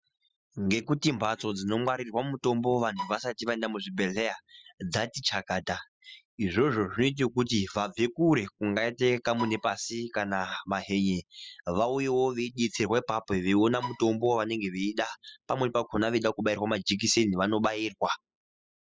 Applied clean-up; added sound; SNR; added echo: classical method spectral subtraction.